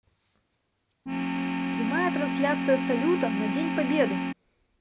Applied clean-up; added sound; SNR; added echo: none; Organ; -1 dB; none.